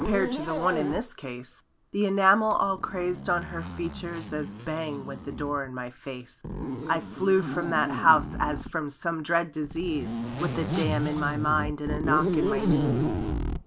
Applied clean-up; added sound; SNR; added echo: none; Zipper (clothing); 4 dB; none.